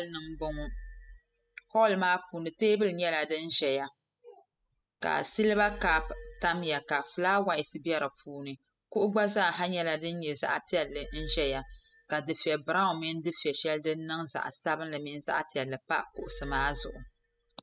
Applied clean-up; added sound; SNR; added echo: classical method spectral subtraction.